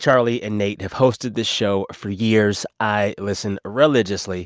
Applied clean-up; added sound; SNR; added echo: none; none; none; none.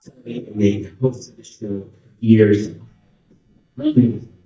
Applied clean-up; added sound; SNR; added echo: neural mask model DeepFilterNet 3.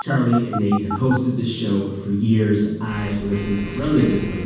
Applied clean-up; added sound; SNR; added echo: none; Telephone; 13 dB; reverberation time 1.2 s.